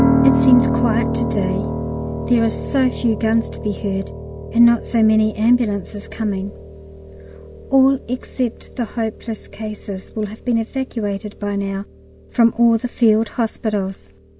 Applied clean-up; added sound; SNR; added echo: none; Piano; 5 dB; none.